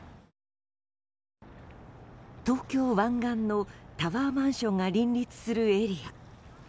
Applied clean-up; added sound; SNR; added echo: none; none; none; none.